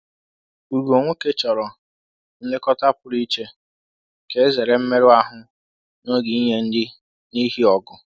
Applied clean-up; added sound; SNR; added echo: none; none; none; none.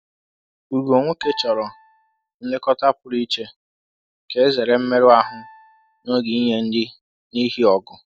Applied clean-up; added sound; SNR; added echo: none; Piano; 17 dB; none.